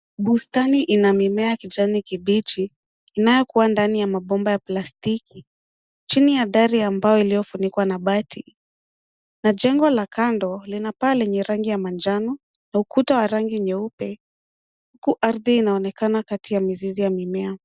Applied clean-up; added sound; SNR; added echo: none; none; none; none.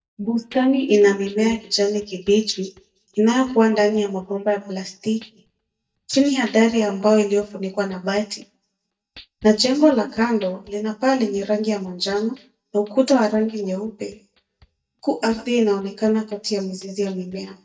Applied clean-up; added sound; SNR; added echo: neural mask model DeepFilterNet 3.